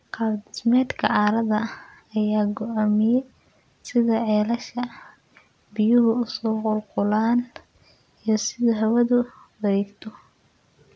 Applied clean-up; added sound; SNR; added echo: none; none; none; none.